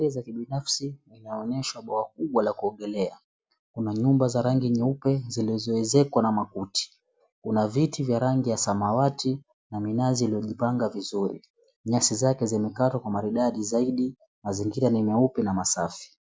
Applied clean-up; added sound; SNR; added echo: none; none; none; none.